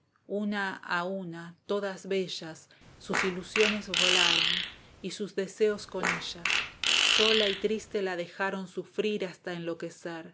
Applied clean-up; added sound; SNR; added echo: none; Fart; -4 dB; none.